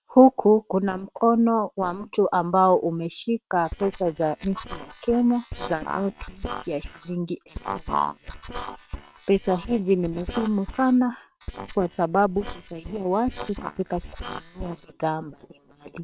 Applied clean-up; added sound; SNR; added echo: neural separator model SepFormer WHAM!.